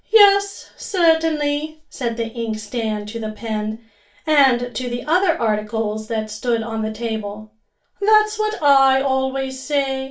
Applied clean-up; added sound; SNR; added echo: none; none; none; reverberation time 0.2 s.